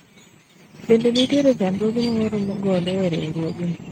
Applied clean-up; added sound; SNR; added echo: neural mask model RNNoise.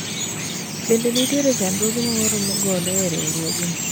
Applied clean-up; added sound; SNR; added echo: none; Chirp, tweet; 1 dB; none.